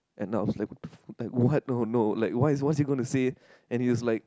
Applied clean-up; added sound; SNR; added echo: none; none; none; none.